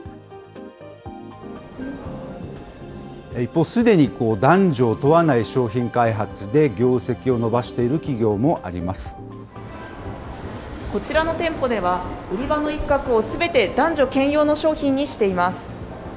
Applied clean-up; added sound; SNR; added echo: none; none; none; none.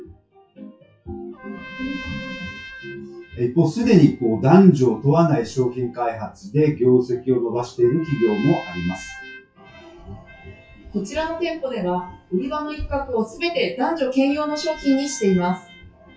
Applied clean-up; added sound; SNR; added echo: classical method WPE with log-MMSE.